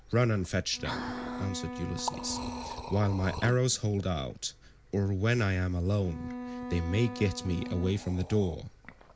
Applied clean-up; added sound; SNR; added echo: none; Liquid + Bowed string instrument; 10 dB; none.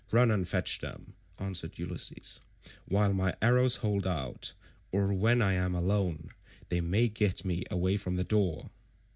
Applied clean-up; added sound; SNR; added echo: none; none; none; none.